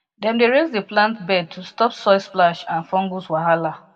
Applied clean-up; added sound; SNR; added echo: none; none; none; reverberation time 1.0 s.